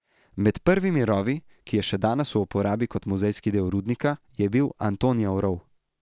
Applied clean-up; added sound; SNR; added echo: none; none; none; none.